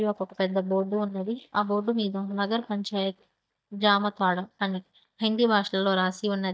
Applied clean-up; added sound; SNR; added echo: neural mask model DeepFilterNet 3.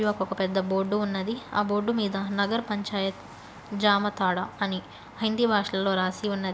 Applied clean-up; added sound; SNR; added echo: none; none; none; none.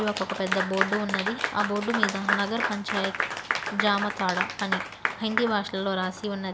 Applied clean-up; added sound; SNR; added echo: none; Applause / Clapping; 2 dB; none.